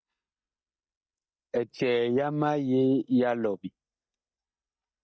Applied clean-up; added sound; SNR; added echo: neural mask model DeepFilterNet 3.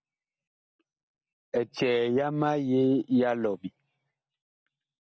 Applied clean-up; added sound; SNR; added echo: none; none; none; none.